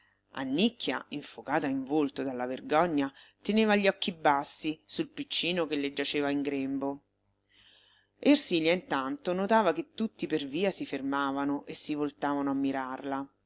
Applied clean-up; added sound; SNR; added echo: none; none; none; none.